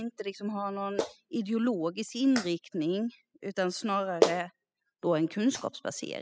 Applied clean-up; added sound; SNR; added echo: classical method spectral subtraction.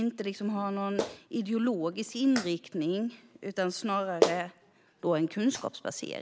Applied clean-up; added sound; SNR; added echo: none; Clapping; 7 dB; none.